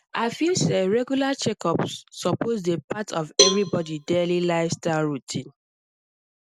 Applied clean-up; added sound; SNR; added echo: none; Cowbell; 2 dB; none.